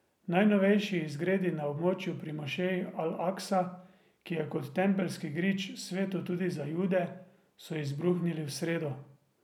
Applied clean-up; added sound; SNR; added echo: none; none; none; none.